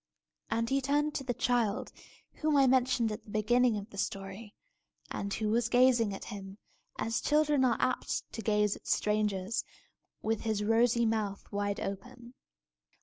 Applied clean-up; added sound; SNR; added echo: none; none; none; none.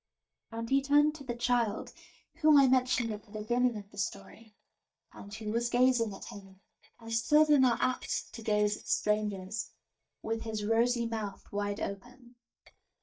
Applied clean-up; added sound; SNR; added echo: neural mask model DeepFilterNet 3.